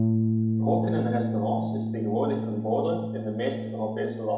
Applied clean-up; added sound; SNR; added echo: none; Bass guitar; -2 dB; reverberation time 0.8 s.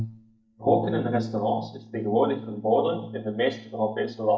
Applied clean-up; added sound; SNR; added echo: neural mask model DeepFilterNet 3.